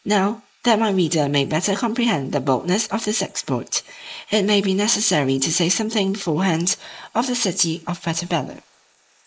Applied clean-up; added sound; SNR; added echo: neural mask model Resemble Enhance denoiser.